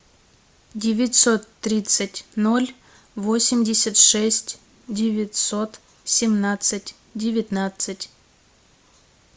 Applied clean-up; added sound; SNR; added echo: none; none; none; none.